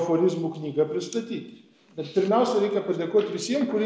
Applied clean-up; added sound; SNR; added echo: none; none; none; none.